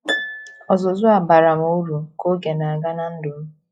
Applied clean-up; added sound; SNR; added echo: classical method log-MMSE.